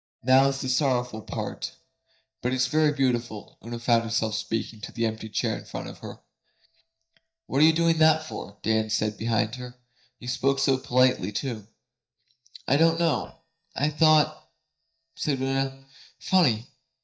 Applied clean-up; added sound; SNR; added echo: neural mask model DeepFilterNet 3.